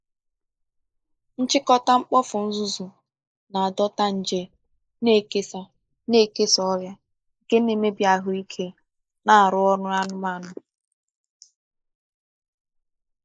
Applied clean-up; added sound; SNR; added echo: neural mask model Resemble Enhance denoiser.